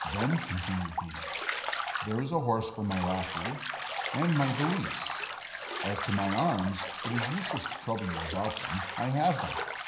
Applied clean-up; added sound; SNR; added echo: none; Bathtub (filling or washing); 3 dB; reverberation time 0.9 s.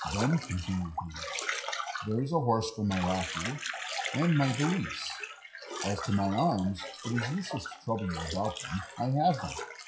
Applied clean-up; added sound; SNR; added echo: classical method WPE with log-MMSE.